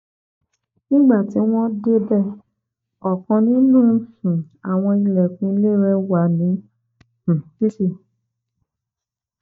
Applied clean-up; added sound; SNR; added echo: neural mask model DeepFilterNet 3.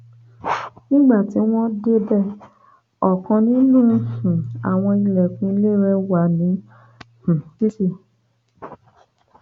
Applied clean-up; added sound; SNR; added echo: none; Keyboard (musical); 17 dB; none.